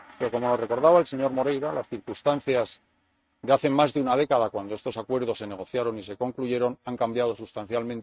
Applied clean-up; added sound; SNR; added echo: neural mask model RNNoise.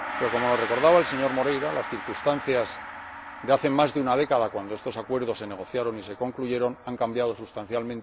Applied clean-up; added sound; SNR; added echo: none; Gong; 10 dB; none.